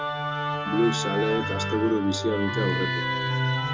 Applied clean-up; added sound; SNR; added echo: none; Musical instrument; 0 dB; reverberation time 0.2 s.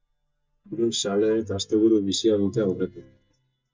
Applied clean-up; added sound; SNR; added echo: neural mask model DeepFilterNet 3.